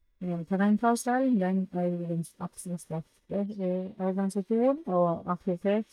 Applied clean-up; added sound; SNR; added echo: neural mask model DeepFilterNet 3.